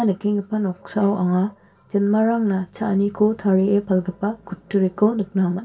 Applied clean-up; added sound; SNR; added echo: none; none; none; reverberation time 0.2 s.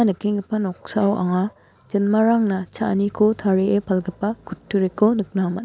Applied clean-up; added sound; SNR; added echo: none; none; none; none.